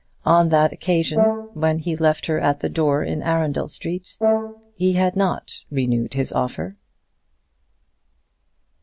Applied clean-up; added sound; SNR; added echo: none; Brass instrument; 3 dB; none.